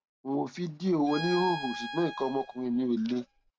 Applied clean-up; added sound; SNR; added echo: none; Bowed string instrument; 11 dB; none.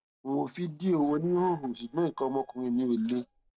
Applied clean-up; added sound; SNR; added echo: neural separator model SepFormer DNS4.